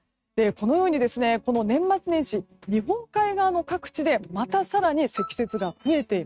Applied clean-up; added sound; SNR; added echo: neural mask model RNNoise.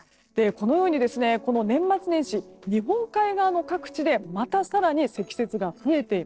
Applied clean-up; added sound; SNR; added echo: neural separator model SepFormer DNS4.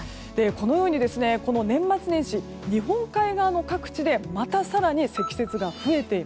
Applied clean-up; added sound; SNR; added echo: none; Cat; 20 dB; none.